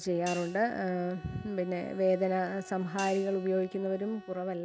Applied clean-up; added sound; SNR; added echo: none; Hi-hat + Bowed string instrument; 17 dB; none.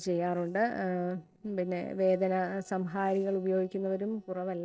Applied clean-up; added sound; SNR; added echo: neural separator model SepFormer DNS4.